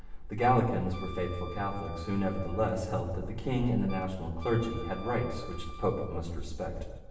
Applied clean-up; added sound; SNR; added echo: none; Wind instrument, woodwind instrument; 18 dB; reverberation time 1.0 s.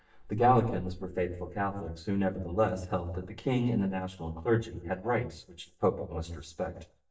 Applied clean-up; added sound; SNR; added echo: neural mask model DeepFilterNet 3.